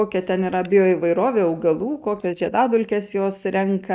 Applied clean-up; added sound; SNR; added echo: neural mask model DeepFilterNet 3.